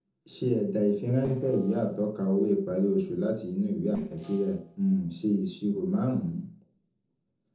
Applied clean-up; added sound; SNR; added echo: neural separator model SepFormer DNS4.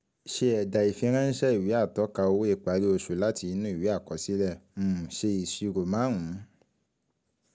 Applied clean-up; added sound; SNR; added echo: none; none; none; none.